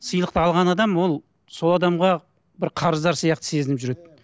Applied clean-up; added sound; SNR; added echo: none; none; none; none.